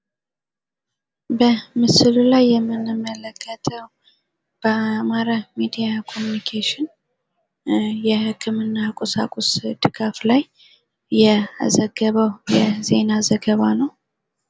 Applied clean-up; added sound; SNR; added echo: none; none; none; none.